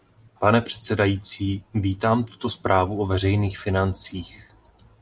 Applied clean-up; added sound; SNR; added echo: none; none; none; none.